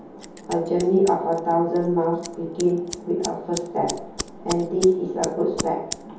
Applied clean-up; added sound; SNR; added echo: none; Scissors; 13 dB; reverberation time 0.7 s.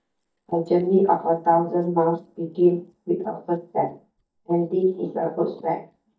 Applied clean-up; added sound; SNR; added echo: neural mask model DeepFilterNet 3.